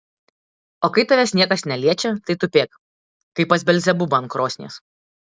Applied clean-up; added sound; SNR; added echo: none; none; none; none.